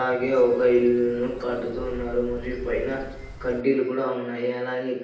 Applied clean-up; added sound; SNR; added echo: none; Bird; 15 dB; reverberation time 0.9 s.